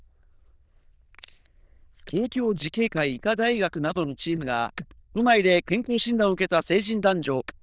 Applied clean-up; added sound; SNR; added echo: neural diffusion model UNIVERSE++.